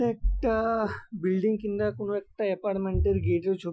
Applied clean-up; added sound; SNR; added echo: classical method Wiener filter.